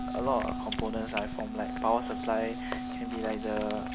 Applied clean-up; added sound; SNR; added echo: none; Cat + Wind instrument, woodwind instrument; 3 dB; none.